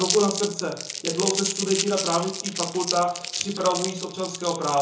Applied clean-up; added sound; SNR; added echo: none; Crumpling, crinkling; 5 dB; reverberation time 0.7 s.